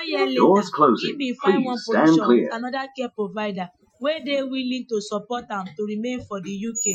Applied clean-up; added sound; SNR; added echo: classical method Wiener filter.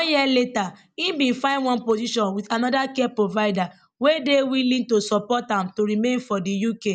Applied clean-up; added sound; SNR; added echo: none; none; none; none.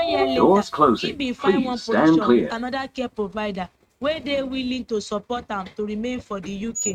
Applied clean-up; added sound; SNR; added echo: neural mask model RNNoise.